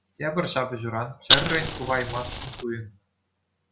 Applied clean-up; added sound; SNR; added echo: none; Fire; -5 dB; none.